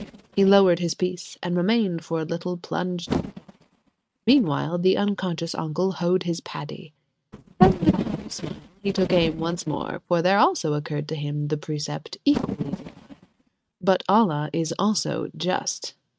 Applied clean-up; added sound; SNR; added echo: neural mask model RNNoise.